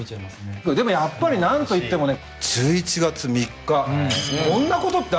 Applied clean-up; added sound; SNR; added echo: none; none; none; none.